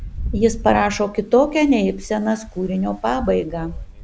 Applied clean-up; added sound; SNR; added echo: none; Rain; 12 dB; none.